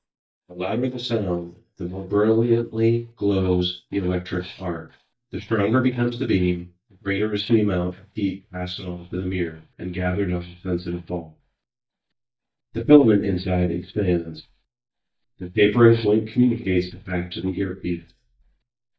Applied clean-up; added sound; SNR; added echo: neural mask model DeepFilterNet 3.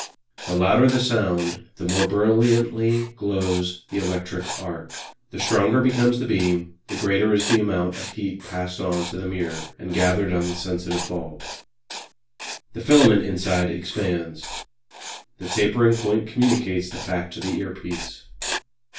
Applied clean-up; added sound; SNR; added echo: none; Writing; 13 dB; reverberation time 0.3 s.